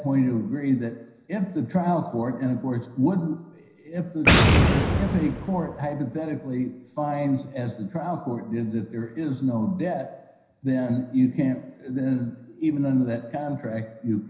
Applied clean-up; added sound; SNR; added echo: none; Boom; -2 dB; reverberation time 0.9 s.